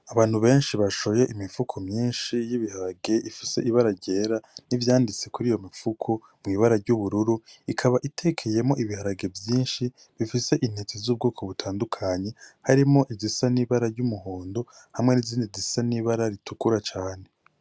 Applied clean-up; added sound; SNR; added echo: none; none; none; none.